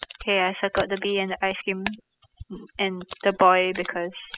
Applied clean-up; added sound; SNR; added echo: classical method spectral subtraction.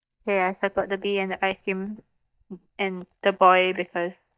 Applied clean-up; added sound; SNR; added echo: neural mask model DeepFilterNet 3.